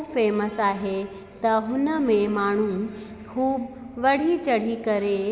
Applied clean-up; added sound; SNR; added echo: none; none; none; none.